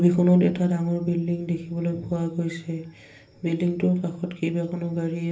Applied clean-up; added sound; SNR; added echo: none; none; none; reverberation time 0.3 s.